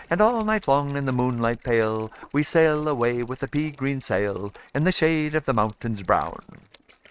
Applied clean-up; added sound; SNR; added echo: neural mask model RNNoise.